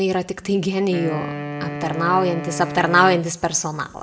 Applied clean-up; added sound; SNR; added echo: none; Wind instrument, woodwind instrument; 10 dB; reverberation time 1.0 s.